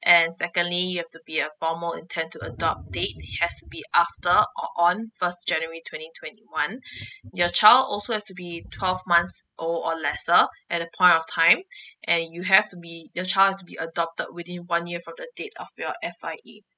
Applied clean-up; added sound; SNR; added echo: classical method spectral subtraction.